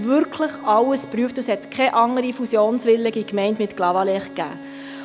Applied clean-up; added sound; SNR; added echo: none; Bowed string instrument; 18 dB; none.